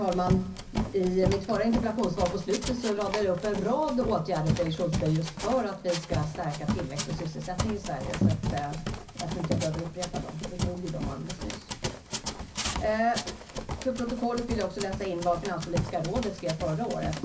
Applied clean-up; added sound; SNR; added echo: none; Run; 4 dB; reverberation time 0.4 s.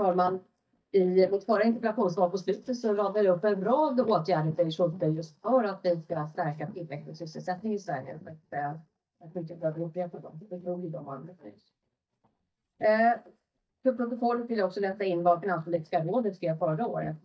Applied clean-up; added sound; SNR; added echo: neural mask model DeepFilterNet 3.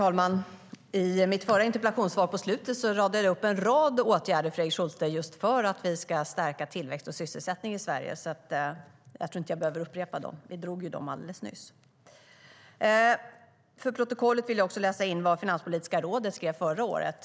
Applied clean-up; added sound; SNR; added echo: none; none; none; none.